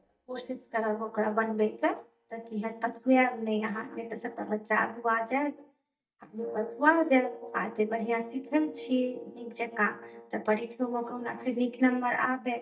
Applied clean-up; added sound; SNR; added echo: neural mask model DeepFilterNet 3.